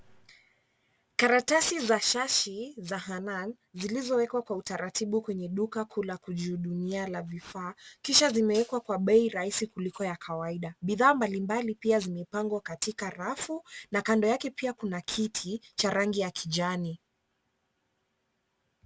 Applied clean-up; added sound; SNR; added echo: none; Hi-hat; 19 dB; none.